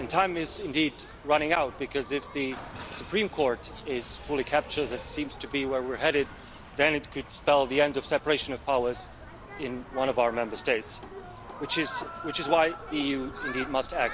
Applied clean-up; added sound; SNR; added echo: none; Human group actions; 13 dB; none.